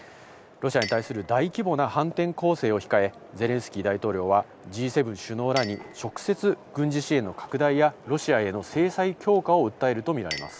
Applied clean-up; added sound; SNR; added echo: none; Chink, clink; 20 dB; none.